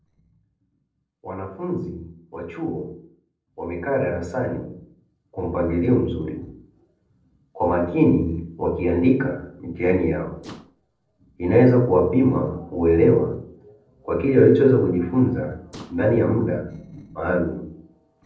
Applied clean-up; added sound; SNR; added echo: neural separator model SepFormer DNS4.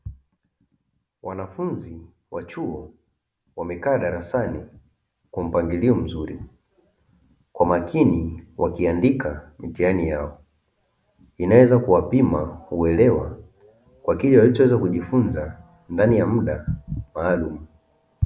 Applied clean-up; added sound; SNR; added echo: none; none; none; none.